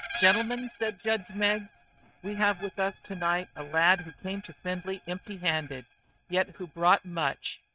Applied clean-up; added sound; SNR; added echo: neural mask model RNNoise.